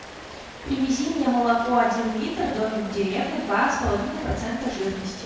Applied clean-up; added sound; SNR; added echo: none; Rain; 14 dB; reverberation time 1.0 s.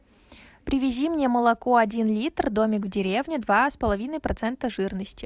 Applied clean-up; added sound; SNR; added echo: none; none; none; none.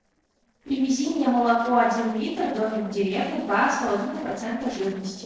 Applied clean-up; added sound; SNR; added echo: neural separator model SepFormer DNS4.